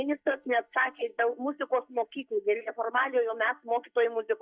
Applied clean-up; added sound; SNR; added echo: neural mask model DeepFilterNet 3.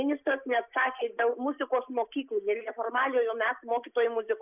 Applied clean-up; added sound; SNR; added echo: neural mask model Resemble Enhance denoiser.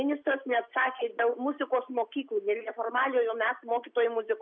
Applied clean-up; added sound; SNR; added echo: none; none; none; none.